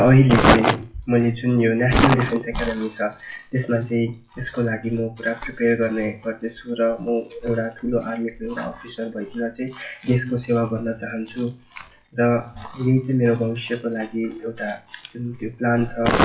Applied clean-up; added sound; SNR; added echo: classical method WPE with log-MMSE.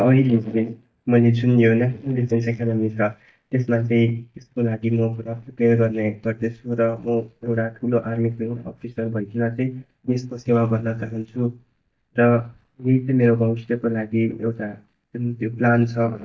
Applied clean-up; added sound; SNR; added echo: neural mask model DeepFilterNet 3.